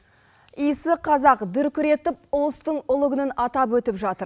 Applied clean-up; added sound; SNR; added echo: none; none; none; none.